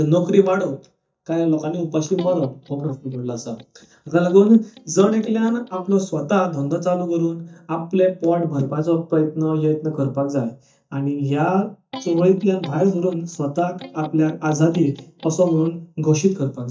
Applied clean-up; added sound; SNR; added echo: neural mask model DeepFilterNet 3.